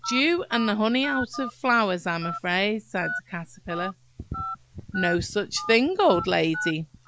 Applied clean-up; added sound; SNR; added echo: none; Telephone; 10 dB; none.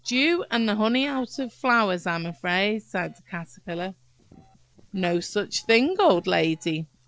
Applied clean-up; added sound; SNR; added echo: neural separator model SepFormer DNS4.